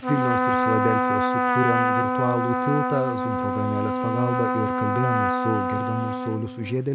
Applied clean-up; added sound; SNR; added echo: none; Trumpet; -3 dB; none.